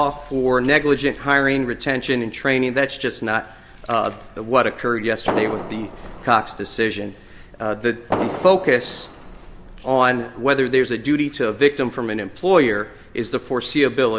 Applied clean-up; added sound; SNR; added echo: none; Fireworks; 10 dB; none.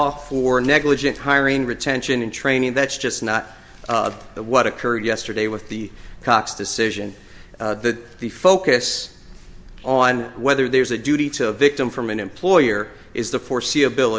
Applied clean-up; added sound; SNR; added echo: none; none; none; none.